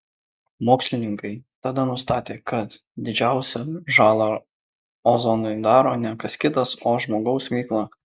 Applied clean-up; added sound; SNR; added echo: none; none; none; none.